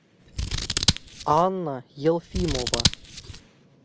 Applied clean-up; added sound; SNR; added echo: none; Scissors; -1 dB; none.